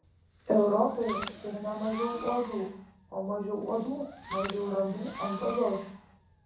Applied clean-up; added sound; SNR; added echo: none; Fireworks; 10 dB; reverberation time 0.6 s.